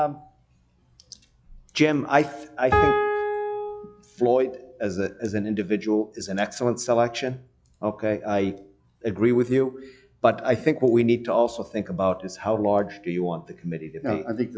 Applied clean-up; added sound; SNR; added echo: classical method log-MMSE.